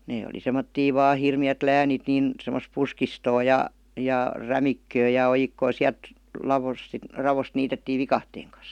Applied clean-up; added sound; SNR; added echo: none; none; none; none.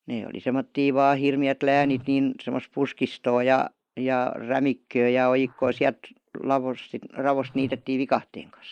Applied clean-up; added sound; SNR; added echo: neural mask model Resemble Enhance denoiser.